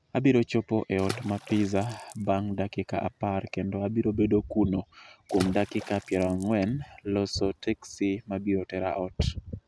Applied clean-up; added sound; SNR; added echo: none; Water / Splash, splatter; 17 dB; none.